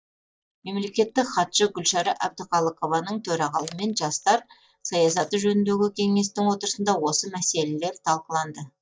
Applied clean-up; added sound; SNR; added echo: neural mask model DeepFilterNet 3.